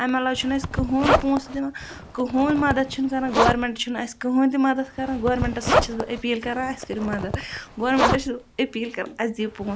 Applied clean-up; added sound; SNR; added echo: none; Zipper (clothing); 4 dB; none.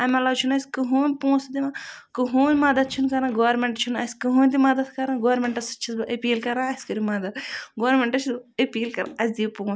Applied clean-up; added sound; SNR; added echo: none; none; none; none.